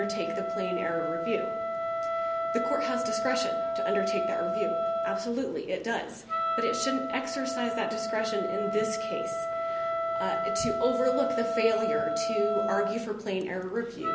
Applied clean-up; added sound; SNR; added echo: none; Wind instrument, woodwind instrument; -1 dB; none.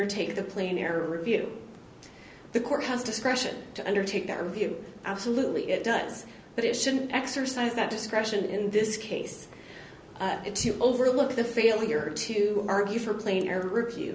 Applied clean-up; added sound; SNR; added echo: none; none; none; none.